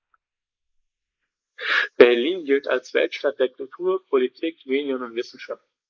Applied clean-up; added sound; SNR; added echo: neural mask model Resemble Enhance denoiser.